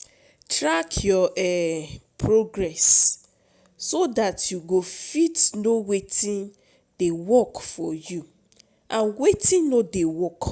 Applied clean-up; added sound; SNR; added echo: none; none; none; none.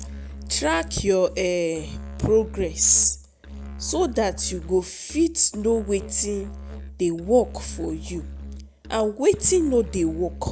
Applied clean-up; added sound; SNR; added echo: none; Musical instrument; 13 dB; none.